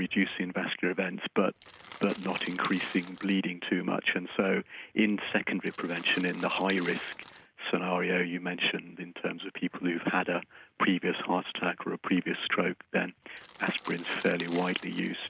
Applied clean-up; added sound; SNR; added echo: none; Crackle; 14 dB; none.